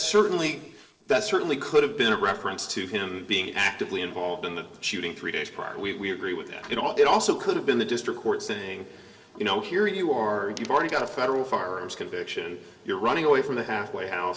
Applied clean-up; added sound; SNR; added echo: neural separator model SepFormer DNS4.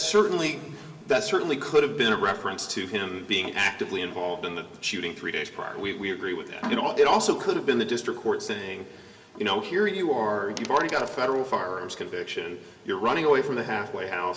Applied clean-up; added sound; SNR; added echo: none; Coin (dropping); 17 dB; reverberation time 1.5 s.